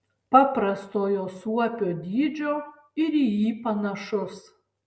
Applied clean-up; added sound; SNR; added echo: none; none; none; none.